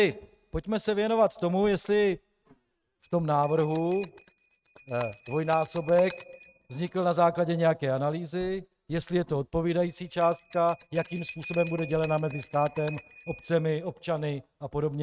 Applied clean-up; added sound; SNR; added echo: neural mask model RNNoise.